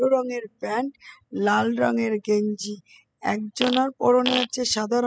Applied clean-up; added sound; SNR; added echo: classical method spectral subtraction.